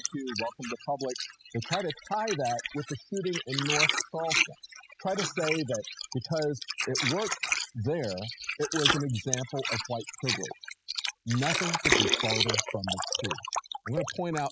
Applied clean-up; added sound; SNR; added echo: classical method spectral subtraction.